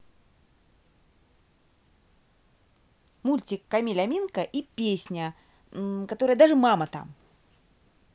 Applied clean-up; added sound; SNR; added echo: none; none; none; none.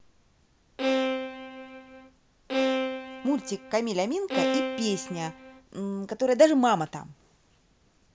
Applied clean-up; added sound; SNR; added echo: none; Bowed string instrument; 2 dB; none.